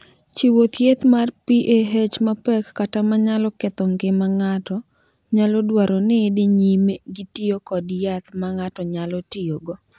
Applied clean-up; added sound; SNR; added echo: none; none; none; none.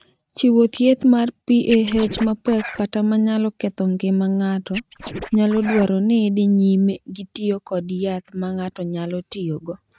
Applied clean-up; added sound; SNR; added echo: neural mask model RNNoise.